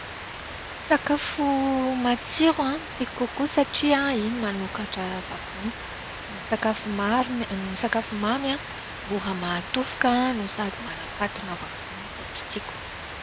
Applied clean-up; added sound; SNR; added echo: none; Rain; 10 dB; none.